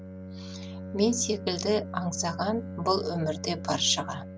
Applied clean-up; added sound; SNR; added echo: none; Bowed string instrument; 9 dB; none.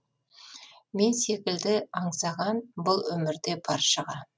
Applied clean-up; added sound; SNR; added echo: none; none; none; none.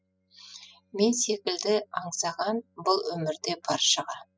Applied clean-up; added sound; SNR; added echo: classical method spectral subtraction.